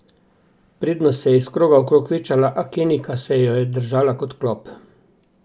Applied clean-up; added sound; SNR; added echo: none; none; none; none.